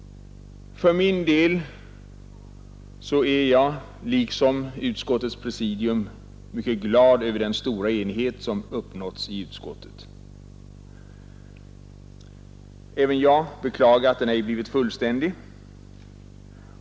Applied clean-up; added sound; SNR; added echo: none; none; none; none.